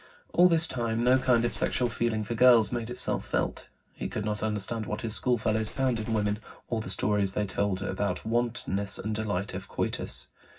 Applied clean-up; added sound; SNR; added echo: none; Gunshot, gunfire; 15 dB; reverberation time 0.4 s.